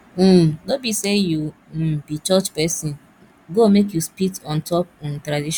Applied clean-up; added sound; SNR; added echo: none; none; none; none.